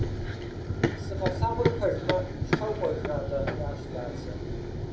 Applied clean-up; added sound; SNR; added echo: none; Run; -3 dB; reverberation time 0.6 s.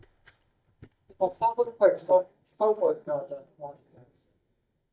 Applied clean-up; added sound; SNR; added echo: neural mask model DeepFilterNet 3.